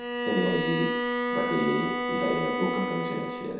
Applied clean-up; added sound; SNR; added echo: none; Bowed string instrument; -1 dB; reverberation time 0.7 s.